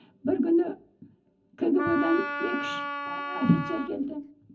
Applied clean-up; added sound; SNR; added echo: none; Wind instrument, woodwind instrument; 5 dB; reverberation time 0.4 s.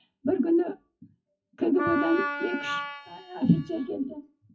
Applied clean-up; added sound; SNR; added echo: classical method WPE with log-MMSE.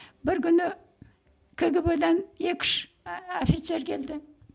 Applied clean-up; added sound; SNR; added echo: none; none; none; none.